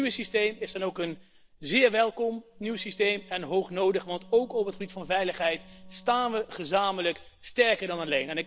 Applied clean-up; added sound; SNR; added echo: neural separator model SepFormer DNS4.